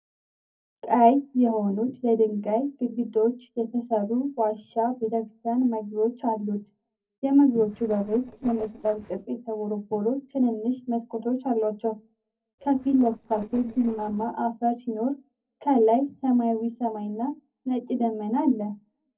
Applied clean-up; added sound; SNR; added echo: neural separator model SepFormer DNS4.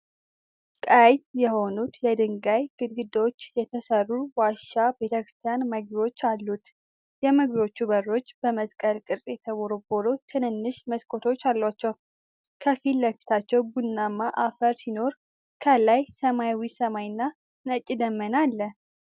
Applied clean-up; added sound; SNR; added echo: none; none; none; none.